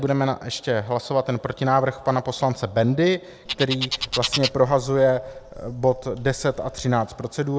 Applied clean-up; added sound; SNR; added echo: none; Bird; 9 dB; none.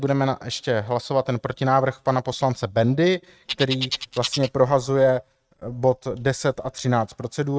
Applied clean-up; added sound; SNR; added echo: neural mask model RNNoise.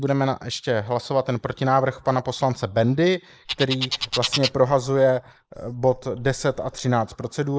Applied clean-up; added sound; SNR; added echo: neural mask model Resemble Enhance denoiser.